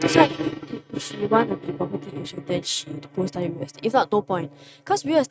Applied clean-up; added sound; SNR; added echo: neural mask model RNNoise.